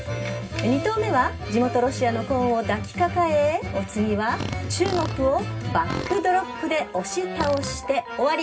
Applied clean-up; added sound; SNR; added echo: none; Fart; 13 dB; reverberation time 0.4 s.